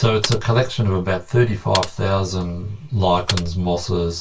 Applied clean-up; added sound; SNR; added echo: none; Computer keyboard; 12 dB; reverberation time 0.2 s.